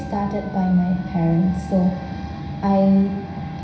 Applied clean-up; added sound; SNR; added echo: none; Wind instrument, woodwind instrument; 20 dB; reverberation time 0.9 s.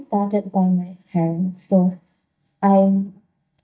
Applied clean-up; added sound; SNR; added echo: neural mask model DeepFilterNet 3.